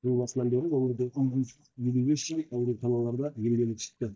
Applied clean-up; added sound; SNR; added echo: neural mask model DeepFilterNet 3.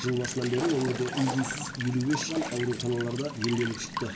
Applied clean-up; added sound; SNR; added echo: none; Walk, footsteps / Stream / Trickle, dribble / Chirp, tweet; 7 dB; reverberation time 0.2 s.